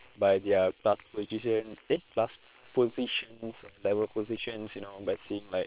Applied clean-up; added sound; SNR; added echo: neural separator model SepFormer WHAM!.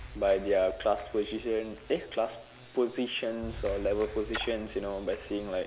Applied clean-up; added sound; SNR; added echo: none; Splash, splatter + Clapping; 14 dB; none.